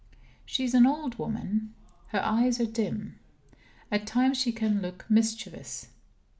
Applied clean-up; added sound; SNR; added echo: none; none; none; none.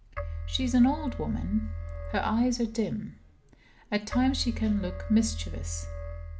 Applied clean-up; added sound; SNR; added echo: none; Keyboard (musical); 7 dB; none.